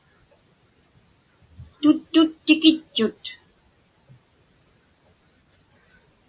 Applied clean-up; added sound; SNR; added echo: none; none; none; none.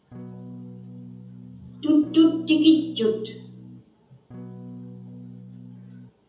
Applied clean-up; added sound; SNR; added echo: none; Electric guitar / Strum; 15 dB; reverberation time 0.7 s.